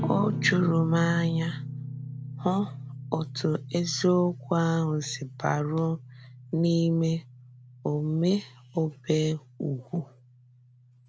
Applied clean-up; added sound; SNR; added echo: none; Guitar; 10 dB; none.